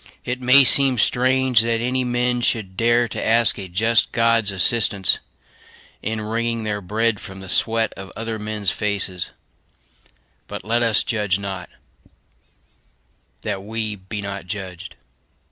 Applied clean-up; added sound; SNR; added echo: none; none; none; none.